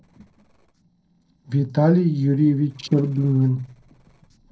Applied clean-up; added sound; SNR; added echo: neural separator model SepFormer DNS4.